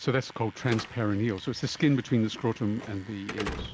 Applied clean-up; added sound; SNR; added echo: none; Slam / Alarm; 13 dB; none.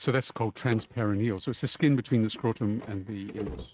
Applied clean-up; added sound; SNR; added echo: neural mask model RNNoise.